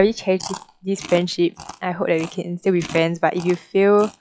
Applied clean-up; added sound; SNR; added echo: classical method log-MMSE.